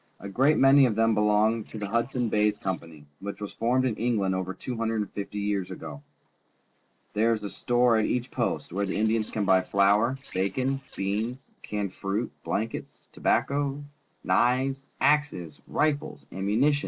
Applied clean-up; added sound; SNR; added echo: neural separator model SepFormer DNS4.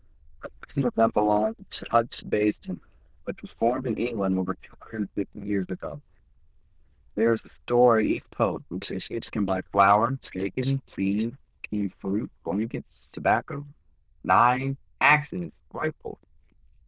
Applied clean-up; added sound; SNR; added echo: neural diffusion model UNIVERSE++.